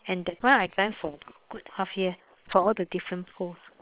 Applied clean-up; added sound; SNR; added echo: neural separator model SepFormer WHAM!.